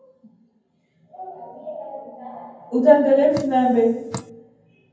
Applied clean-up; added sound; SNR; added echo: none; Drip; 14 dB; reverberation time 0.9 s.